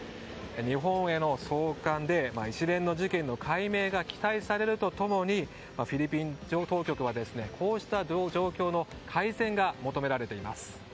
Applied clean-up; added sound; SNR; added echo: none; none; none; none.